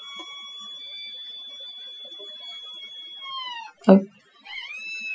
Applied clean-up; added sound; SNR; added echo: classical method Wiener filter.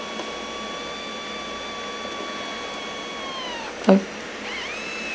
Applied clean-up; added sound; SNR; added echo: none; Drill; 7 dB; none.